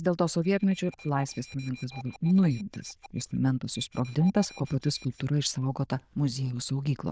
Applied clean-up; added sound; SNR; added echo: neural diffusion model UNIVERSE++.